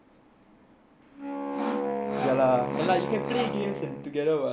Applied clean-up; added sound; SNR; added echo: none; Wind instrument, woodwind instrument + Sawing; 3 dB; none.